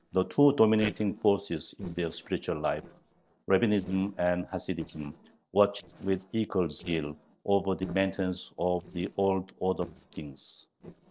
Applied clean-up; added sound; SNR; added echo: neural separator model SepFormer DNS4.